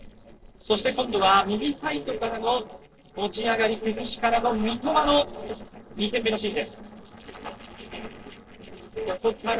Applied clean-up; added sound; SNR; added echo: neural separator model SepFormer DNS4.